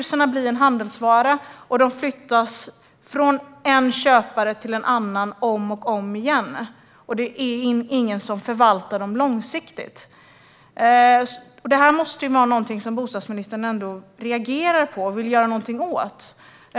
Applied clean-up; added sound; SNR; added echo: none; none; none; none.